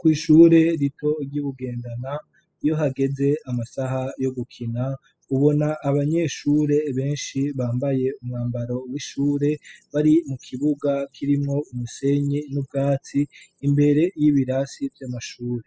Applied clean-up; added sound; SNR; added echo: classical method spectral subtraction.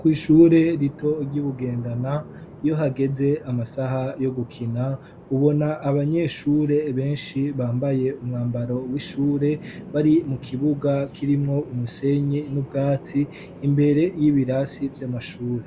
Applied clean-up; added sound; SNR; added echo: none; Bird vocalization, bird call, bird song; 18 dB; none.